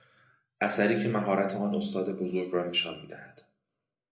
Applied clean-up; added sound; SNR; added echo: neural mask model Resemble Enhance denoiser.